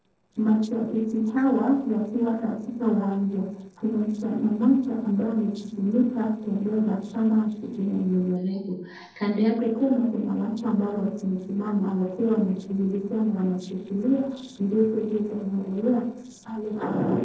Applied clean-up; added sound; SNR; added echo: neural separator model SepFormer DNS4.